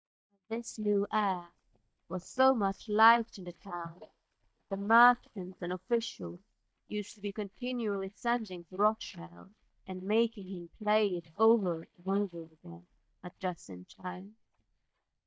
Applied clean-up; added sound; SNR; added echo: neural mask model DeepFilterNet 3.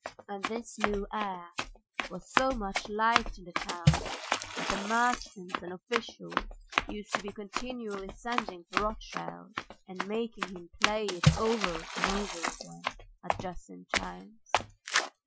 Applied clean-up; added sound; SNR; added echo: classical method Wiener filter.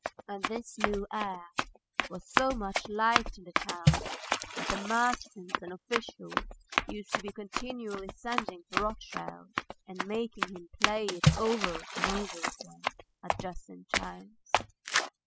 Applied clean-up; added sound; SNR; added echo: classical method spectral subtraction.